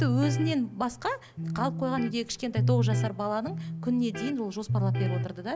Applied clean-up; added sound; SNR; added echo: none; Electric guitar; 0 dB; none.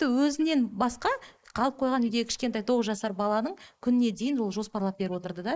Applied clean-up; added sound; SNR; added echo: neural mask model Resemble Enhance denoiser.